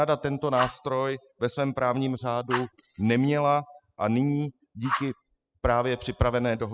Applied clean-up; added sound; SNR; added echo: classical method spectral subtraction.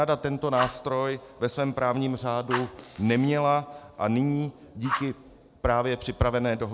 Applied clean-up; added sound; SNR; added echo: none; Fire; 12 dB; none.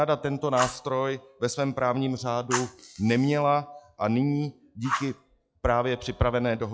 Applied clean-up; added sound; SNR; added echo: classical method log-MMSE.